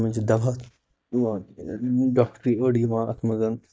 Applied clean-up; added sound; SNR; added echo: neural mask model DeepFilterNet 3.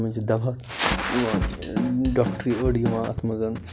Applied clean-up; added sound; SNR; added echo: none; Drum kit; 5 dB; none.